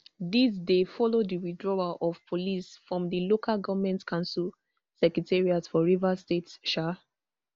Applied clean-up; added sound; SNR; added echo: none; none; none; none.